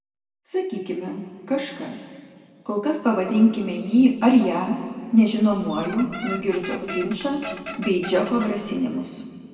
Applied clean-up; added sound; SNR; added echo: none; Squeak; 11 dB; reverberation time 1.8 s.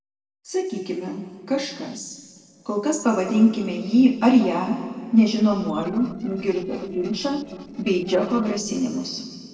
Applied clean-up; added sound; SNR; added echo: neural separator model SepFormer DNS4.